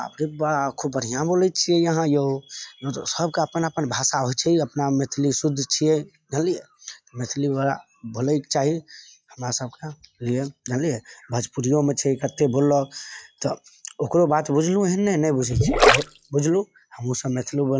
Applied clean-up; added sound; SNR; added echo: classical method log-MMSE.